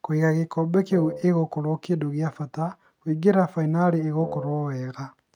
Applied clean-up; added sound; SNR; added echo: neural mask model RNNoise.